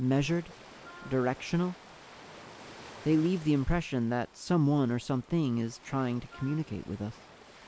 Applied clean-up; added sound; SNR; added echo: none; Wind instrument, woodwind instrument + Ocean; 20 dB; none.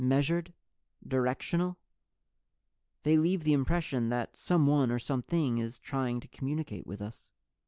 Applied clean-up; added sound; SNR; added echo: none; none; none; none.